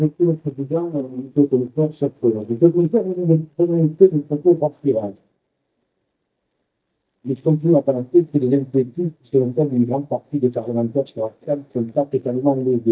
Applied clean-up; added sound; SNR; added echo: neural mask model DeepFilterNet 3.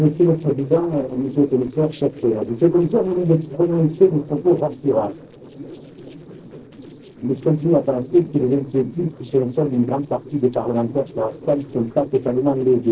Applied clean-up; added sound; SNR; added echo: neural separator model SepFormer DNS4.